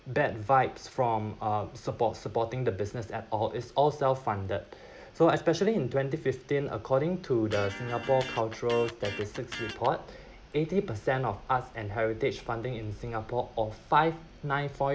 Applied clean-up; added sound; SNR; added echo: none; Electric guitar; 11 dB; none.